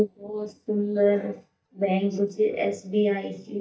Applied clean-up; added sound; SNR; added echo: neural mask model DeepFilterNet 3.